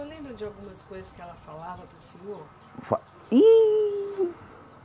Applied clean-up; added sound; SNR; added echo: none; none; none; none.